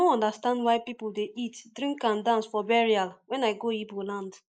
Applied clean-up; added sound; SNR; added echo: neural mask model Resemble Enhance denoiser.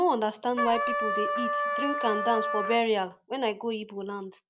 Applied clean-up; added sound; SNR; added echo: none; Trumpet; 1 dB; none.